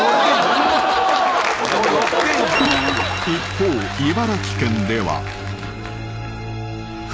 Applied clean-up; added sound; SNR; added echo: none; none; none; none.